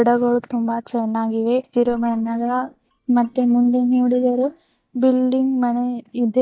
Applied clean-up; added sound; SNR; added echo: neural mask model DeepFilterNet 3.